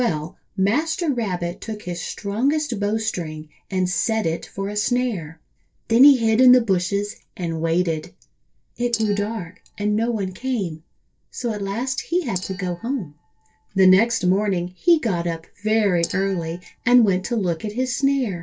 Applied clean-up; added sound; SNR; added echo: neural separator model SepFormer DNS4.